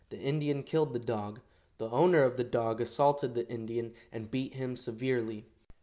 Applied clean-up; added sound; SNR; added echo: none; none; none; none.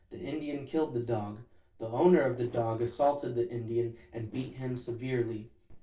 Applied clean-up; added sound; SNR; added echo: neural separator model SepFormer DNS4.